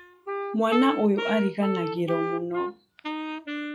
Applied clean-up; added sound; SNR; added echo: classical method log-MMSE.